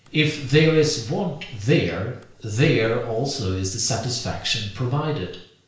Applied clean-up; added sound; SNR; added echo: none; Splash, splatter; 20 dB; reverberation time 0.5 s.